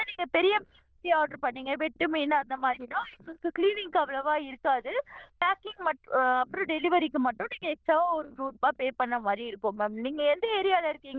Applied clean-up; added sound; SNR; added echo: neural diffusion model UNIVERSE++.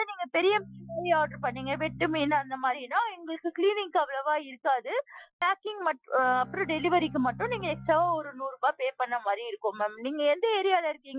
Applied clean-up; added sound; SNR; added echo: classical method Wiener filter.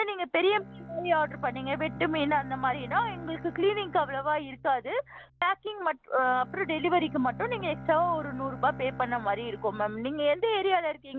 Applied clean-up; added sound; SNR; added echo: none; Bowed string instrument; 15 dB; none.